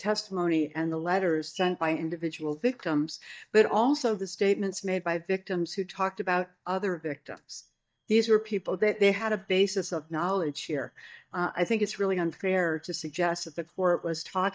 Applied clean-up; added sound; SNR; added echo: neural mask model DeepFilterNet 3.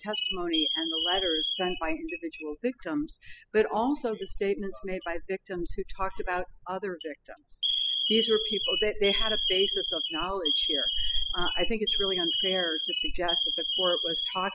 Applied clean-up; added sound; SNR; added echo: classical method spectral subtraction.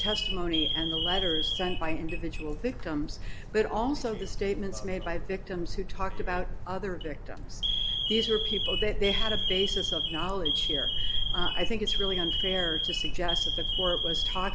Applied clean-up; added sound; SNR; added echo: none; Alarm; 4 dB; none.